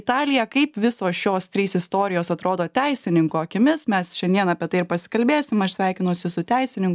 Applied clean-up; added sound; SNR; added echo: none; none; none; none.